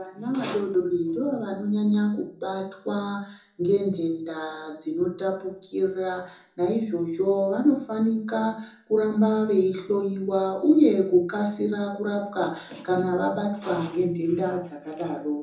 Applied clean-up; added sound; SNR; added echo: none; none; none; reverberation time 0.6 s.